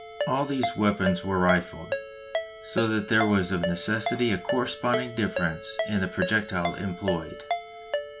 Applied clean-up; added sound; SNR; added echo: none; Ringtone; 5 dB; none.